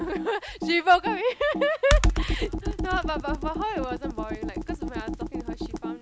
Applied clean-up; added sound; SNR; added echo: none; Computer keyboard; 1 dB; none.